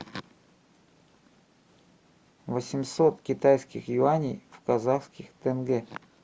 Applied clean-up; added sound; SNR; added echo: none; none; none; none.